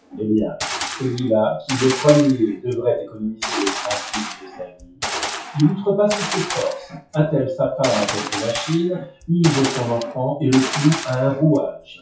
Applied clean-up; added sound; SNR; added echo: classical method WPE with log-MMSE.